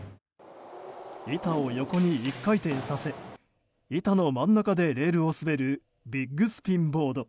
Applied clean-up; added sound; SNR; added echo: none; none; none; none.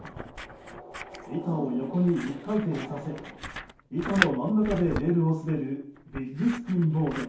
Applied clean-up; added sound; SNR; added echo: none; Scissors; 10 dB; reverberation time 0.6 s.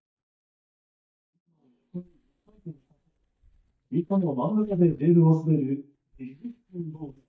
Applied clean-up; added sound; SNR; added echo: neural mask model DeepFilterNet 3.